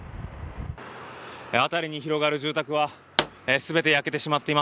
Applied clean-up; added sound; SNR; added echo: none; Explosion; 4 dB; none.